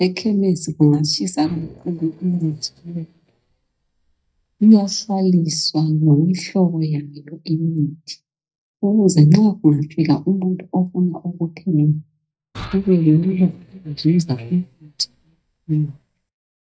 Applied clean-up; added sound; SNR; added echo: neural mask model DeepFilterNet 3.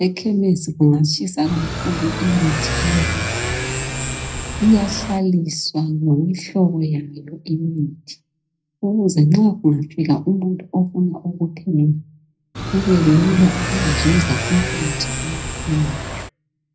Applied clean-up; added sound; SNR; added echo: none; Motorcycle / Accelerating, revving, vroom; 4 dB; reverberation time 0.4 s.